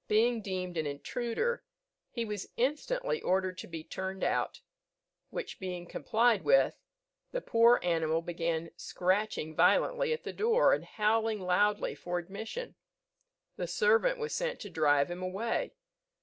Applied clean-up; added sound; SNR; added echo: none; none; none; none.